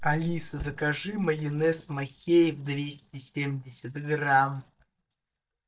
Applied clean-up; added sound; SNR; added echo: neural mask model DeepFilterNet 3.